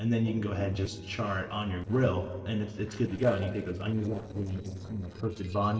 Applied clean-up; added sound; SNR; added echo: neural separator model SepFormer DNS4.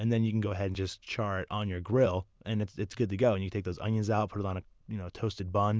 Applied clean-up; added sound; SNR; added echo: none; none; none; none.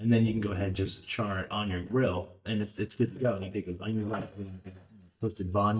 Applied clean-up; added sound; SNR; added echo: neural mask model DeepFilterNet 3.